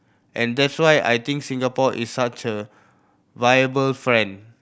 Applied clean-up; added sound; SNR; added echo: none; none; none; none.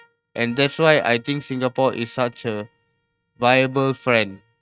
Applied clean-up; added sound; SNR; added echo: neural mask model RNNoise.